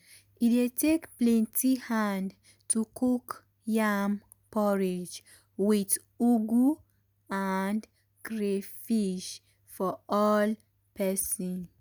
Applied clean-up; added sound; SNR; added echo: none; none; none; none.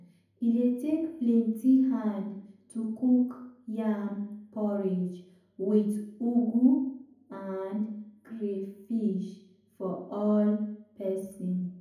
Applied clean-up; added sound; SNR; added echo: none; none; none; reverberation time 0.7 s.